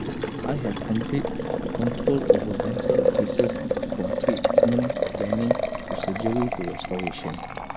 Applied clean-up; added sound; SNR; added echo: none; Boiling; -4 dB; none.